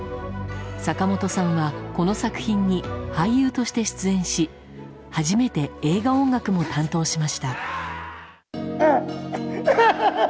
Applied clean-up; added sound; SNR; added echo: none; none; none; none.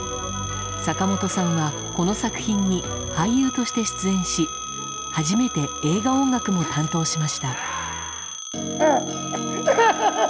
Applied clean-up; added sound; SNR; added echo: none; Wind instrument, woodwind instrument + Telephone; 9 dB; none.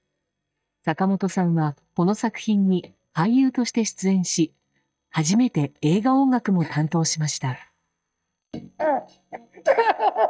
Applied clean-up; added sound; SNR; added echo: neural mask model DeepFilterNet 3.